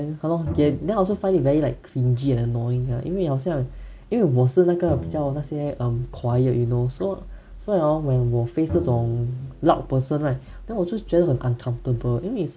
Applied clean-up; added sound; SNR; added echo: none; Bowed string instrument; 14 dB; none.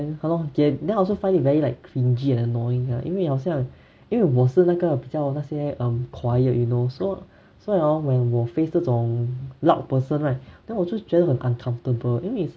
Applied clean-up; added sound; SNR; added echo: none; none; none; none.